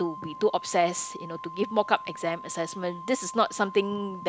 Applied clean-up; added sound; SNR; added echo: none; Organ; 13 dB; none.